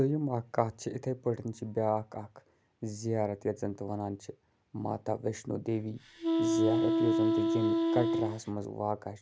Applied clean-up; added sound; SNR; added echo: none; Wind instrument, woodwind instrument; -5 dB; none.